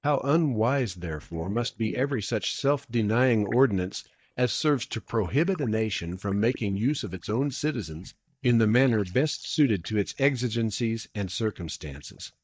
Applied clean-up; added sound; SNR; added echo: neural mask model DeepFilterNet 3.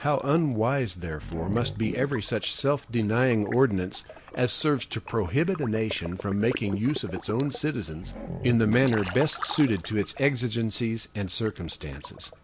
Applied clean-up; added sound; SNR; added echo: none; Growling + Liquid; 13 dB; none.